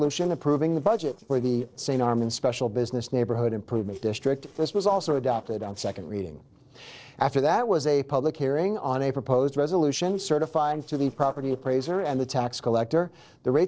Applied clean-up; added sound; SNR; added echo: neural separator model SepFormer DNS4.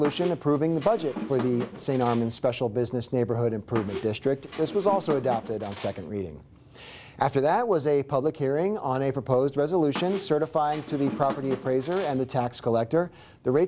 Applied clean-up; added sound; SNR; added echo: none; Squeak; 12 dB; none.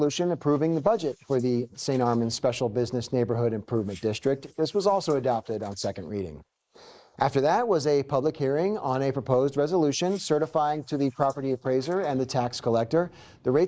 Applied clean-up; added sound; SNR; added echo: neural mask model Resemble Enhance denoiser.